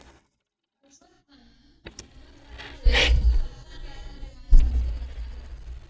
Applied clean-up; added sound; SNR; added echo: neural mask model DeepFilterNet 3.